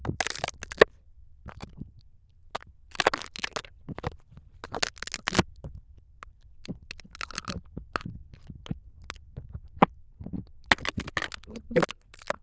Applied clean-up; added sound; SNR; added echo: neural diffusion model UNIVERSE++.